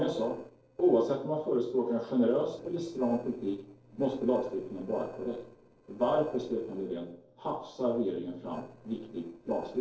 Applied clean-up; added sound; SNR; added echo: neural separator model SepFormer DNS4.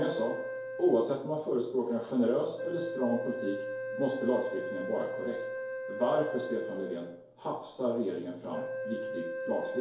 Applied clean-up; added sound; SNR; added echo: none; Wind instrument, woodwind instrument; 6 dB; reverberation time 2.4 s.